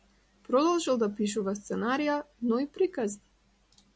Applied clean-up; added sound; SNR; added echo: none; none; none; none.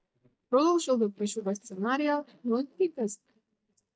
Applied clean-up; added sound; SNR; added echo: neural mask model DeepFilterNet 3.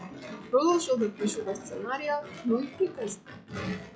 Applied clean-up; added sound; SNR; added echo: classical method log-MMSE.